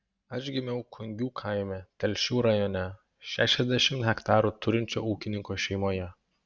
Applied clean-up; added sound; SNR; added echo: none; none; none; none.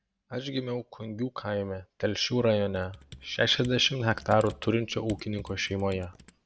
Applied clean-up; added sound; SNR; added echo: none; Computer keyboard; 19 dB; none.